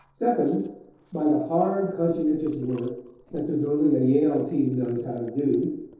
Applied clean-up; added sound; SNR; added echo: neural separator model SepFormer DNS4.